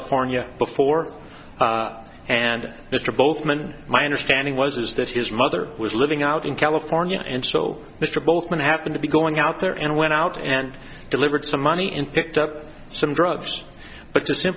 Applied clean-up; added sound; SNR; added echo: none; none; none; none.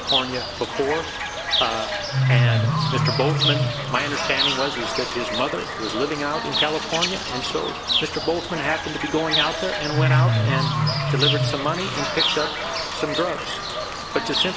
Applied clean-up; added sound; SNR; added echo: none; Bird / Fowl; -3 dB; none.